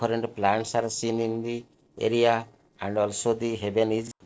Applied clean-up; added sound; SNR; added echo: neural separator model SepFormer DNS4.